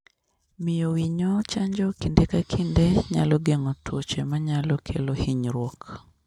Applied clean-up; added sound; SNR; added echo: none; none; none; none.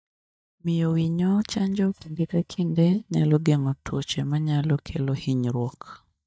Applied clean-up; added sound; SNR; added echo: neural mask model DeepFilterNet 3.